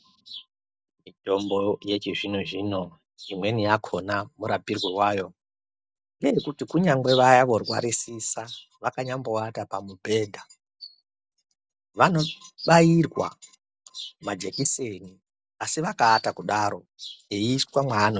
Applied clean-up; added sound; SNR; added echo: none; none; none; none.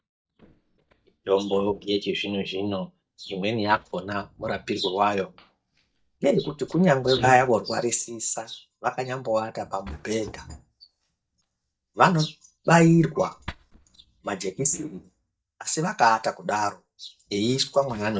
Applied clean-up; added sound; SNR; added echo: neural mask model DeepFilterNet 3.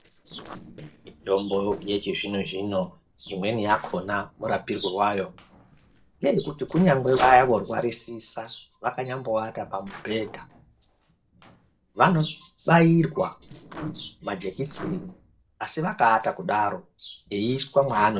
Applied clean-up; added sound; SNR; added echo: neural separator model SepFormer DNS4.